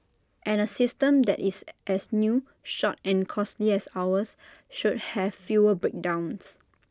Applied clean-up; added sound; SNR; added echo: none; none; none; none.